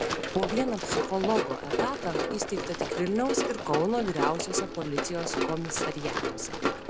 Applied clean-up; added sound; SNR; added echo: none; Run; 0 dB; none.